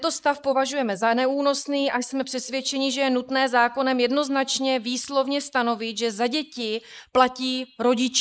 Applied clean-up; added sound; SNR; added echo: neural mask model Resemble Enhance denoiser.